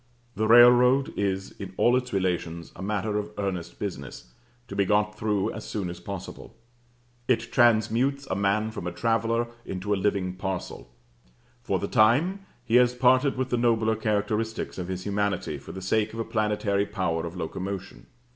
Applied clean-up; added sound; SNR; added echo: none; none; none; none.